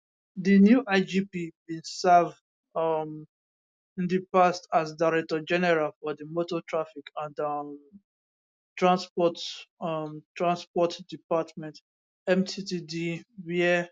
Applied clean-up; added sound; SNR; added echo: none; none; none; none.